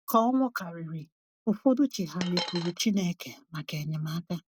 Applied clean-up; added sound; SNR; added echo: none; Coin (dropping); 5 dB; none.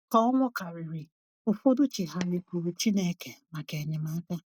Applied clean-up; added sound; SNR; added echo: neural mask model DeepFilterNet 3.